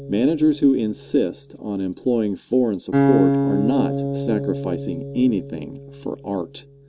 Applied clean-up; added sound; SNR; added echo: none; Acoustic guitar; 3 dB; none.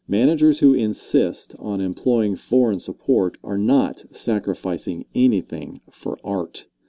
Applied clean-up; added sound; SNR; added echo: none; none; none; none.